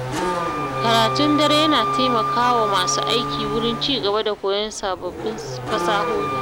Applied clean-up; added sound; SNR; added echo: none; Race car, auto racing / Accelerating, revving, vroom + Wind instrument, woodwind instrument; 2 dB; none.